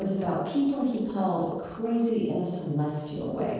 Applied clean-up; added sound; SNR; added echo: neural separator model SepFormer DNS4.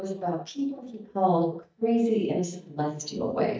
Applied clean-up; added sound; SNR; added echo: neural mask model DeepFilterNet 3.